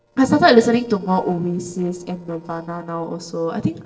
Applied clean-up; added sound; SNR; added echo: neural separator model SepFormer DNS4.